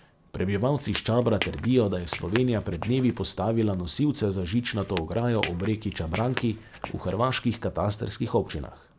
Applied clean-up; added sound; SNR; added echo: none; Squeak / Walk, footsteps; 12 dB; none.